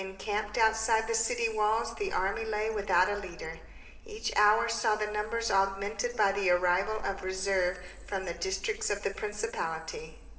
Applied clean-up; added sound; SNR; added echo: none; Printer; 15 dB; reverberation time 2.1 s.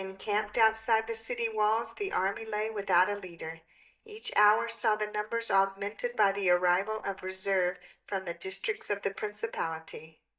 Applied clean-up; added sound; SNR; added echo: neural mask model DeepFilterNet 3.